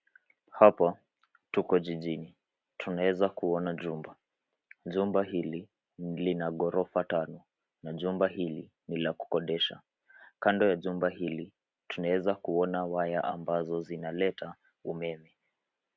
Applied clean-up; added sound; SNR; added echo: none; none; none; none.